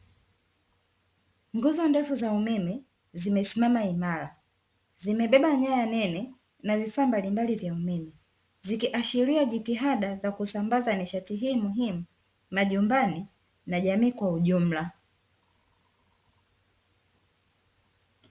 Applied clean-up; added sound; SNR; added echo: none; none; none; none.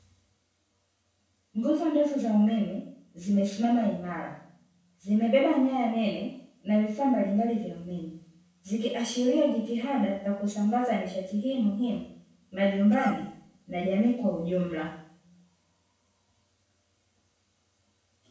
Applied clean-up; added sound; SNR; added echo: none; Cough; 15 dB; reverberation time 0.6 s.